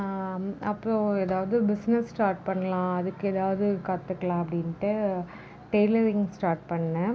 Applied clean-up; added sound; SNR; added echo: none; none; none; none.